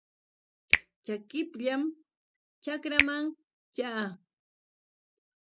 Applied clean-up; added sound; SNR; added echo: none; Finger snapping; -1 dB; none.